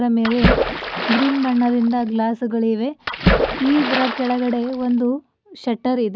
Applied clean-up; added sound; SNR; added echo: none; Splash, splatter; 2 dB; none.